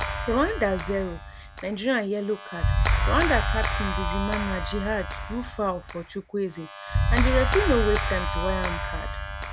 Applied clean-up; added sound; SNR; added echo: none; Clapping; -1 dB; none.